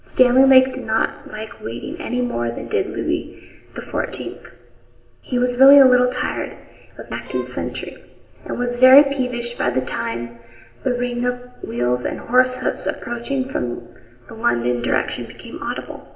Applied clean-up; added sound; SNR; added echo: none; Bowed string instrument; 20 dB; reverberation time 1.1 s.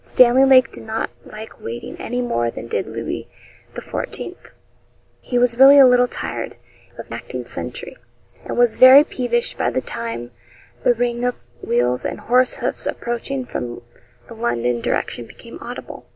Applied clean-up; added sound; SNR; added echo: none; none; none; none.